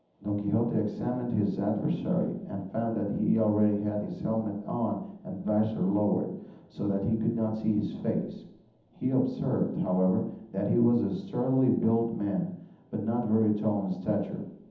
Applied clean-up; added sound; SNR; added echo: none; none; none; reverberation time 0.8 s.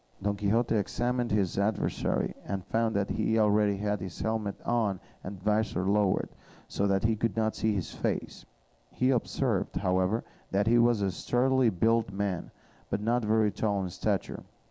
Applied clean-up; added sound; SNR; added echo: none; none; none; none.